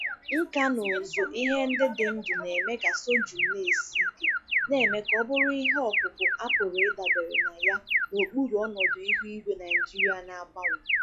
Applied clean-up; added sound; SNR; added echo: classical method log-MMSE.